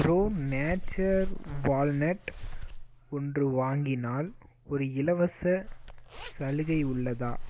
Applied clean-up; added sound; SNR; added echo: none; Zipper (clothing); 8 dB; none.